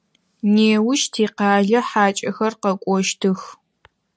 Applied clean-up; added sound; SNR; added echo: none; none; none; none.